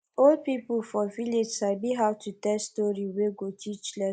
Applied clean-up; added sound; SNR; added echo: neural mask model Resemble Enhance denoiser.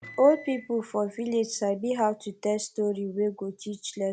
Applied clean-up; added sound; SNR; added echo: none; Microwave oven; 19 dB; none.